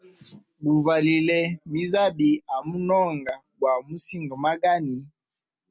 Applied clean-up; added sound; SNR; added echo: none; none; none; none.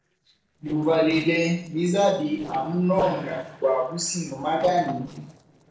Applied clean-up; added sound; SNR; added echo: neural separator model SepFormer DNS4.